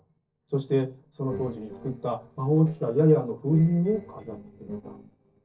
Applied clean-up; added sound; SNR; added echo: neural separator model SepFormer DNS4.